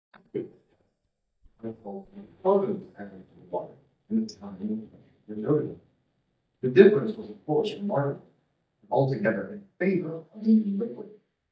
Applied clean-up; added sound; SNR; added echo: neural mask model DeepFilterNet 3.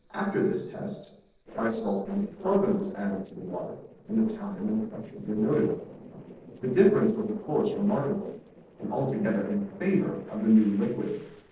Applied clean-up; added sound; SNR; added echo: neural separator model SepFormer DNS4.